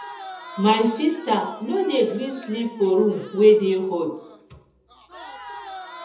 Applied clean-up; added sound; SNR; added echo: none; Crowd; 18 dB; reverberation time 0.7 s.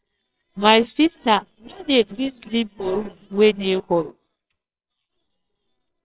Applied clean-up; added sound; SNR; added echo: neural separator model SepFormer WHAMR!.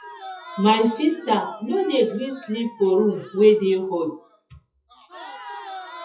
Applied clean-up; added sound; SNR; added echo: classical method WPE with log-MMSE.